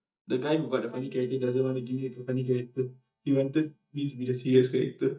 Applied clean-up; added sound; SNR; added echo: neural mask model DeepFilterNet 3.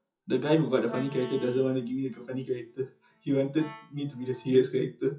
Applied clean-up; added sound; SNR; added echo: classical method WPE with log-MMSE.